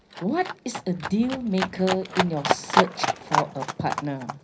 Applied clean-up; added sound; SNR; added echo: none; Livestock, farm animals, working animals; 1 dB; reverberation time 0.5 s.